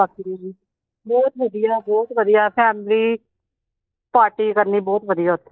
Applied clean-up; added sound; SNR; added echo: neural mask model DeepFilterNet 3.